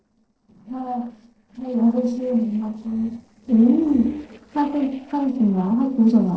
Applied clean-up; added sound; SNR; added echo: neural separator model SepFormer DNS4.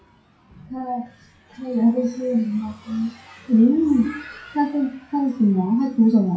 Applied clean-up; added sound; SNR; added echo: classical method WPE with log-MMSE.